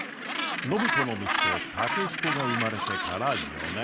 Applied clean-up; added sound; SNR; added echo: none; Gull, seagull; -2 dB; none.